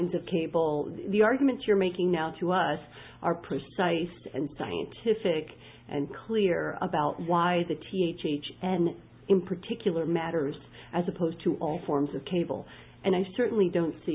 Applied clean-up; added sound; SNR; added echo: none; none; none; none.